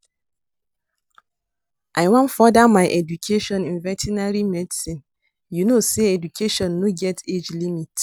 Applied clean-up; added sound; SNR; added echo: none; none; none; none.